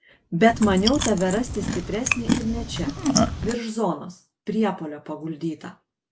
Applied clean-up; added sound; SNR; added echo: none; Chewing, mastication; 1 dB; none.